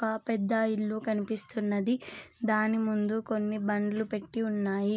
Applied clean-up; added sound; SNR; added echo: none; none; none; none.